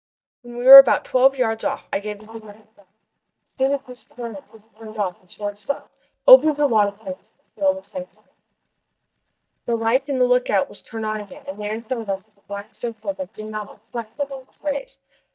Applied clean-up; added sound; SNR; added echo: neural mask model DeepFilterNet 3.